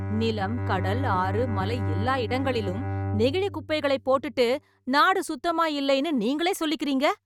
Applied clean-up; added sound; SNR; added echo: neural mask model RNNoise.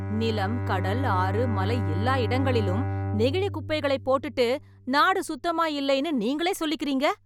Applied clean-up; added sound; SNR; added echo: none; Bowed string instrument; 4 dB; none.